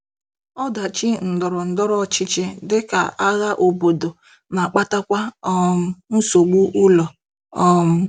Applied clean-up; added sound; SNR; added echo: none; none; none; none.